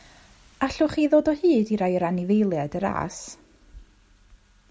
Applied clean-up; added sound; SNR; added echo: none; none; none; none.